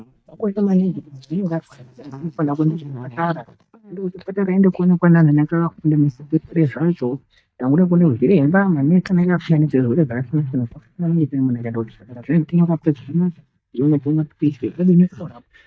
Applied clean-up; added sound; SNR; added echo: neural mask model DeepFilterNet 3.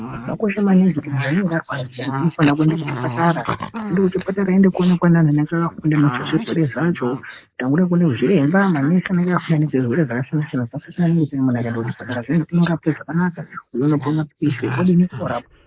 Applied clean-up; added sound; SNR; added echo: neural mask model Resemble Enhance denoiser.